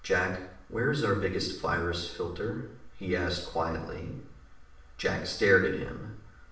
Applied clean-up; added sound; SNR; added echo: none; none; none; reverberation time 0.6 s.